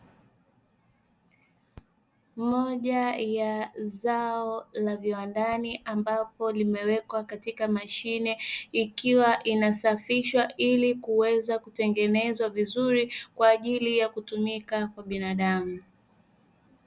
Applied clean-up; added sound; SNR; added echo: none; none; none; none.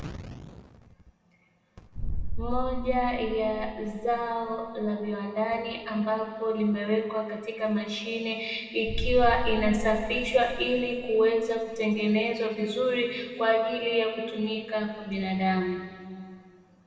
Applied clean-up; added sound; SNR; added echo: none; Boom; 4 dB; reverberation time 2.1 s.